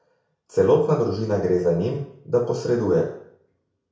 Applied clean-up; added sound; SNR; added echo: none; none; none; reverberation time 0.6 s.